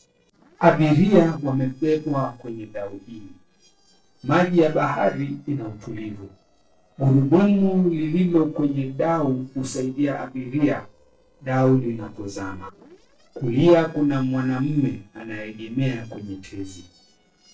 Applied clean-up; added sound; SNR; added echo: neural separator model SepFormer DNS4.